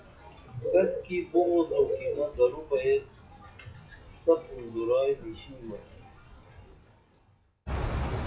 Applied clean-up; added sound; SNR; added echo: classical method WPE with log-MMSE.